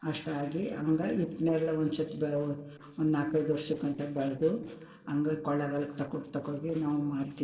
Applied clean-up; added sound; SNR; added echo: neural separator model SepFormer DNS4.